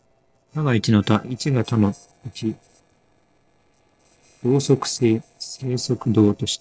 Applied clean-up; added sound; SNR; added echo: neural separator model SepFormer DNS4.